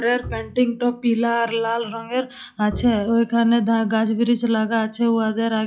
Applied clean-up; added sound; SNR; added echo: classical method log-MMSE.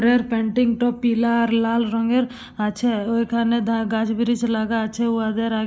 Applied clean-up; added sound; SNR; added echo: none; none; none; none.